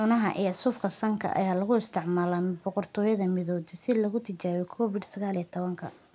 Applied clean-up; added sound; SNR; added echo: none; none; none; none.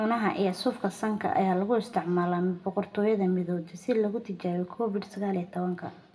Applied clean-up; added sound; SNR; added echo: none; none; none; reverberation time 0.7 s.